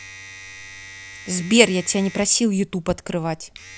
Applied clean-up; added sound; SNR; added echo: none; Domestic sounds, home sounds; 18 dB; none.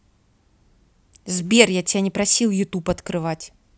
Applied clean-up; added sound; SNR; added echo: none; none; none; none.